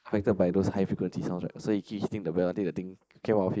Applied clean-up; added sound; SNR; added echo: neural mask model Resemble Enhance denoiser.